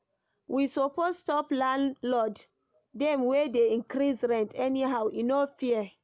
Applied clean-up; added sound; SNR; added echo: none; none; none; none.